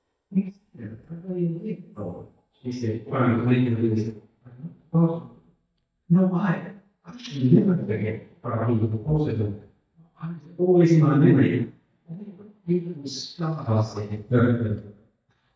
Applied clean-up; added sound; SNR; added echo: neural mask model DeepFilterNet 3.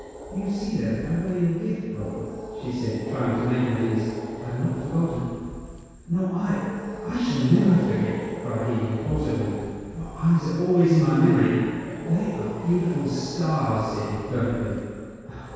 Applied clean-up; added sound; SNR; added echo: none; Animal; 14 dB; reverberation time 2.0 s.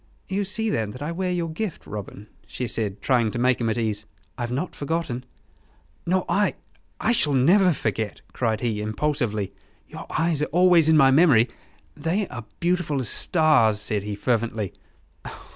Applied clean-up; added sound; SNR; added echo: none; none; none; none.